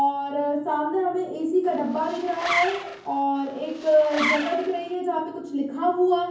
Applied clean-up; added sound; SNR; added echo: none; Zipper (clothing); 7 dB; reverberation time 0.9 s.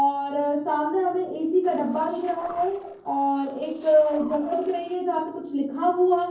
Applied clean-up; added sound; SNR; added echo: neural separator model SepFormer DNS4.